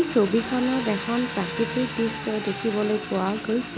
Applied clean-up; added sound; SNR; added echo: none; Engine; 8 dB; none.